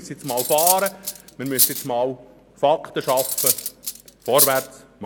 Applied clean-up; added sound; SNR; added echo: none; Cutlery, silverware; 1 dB; none.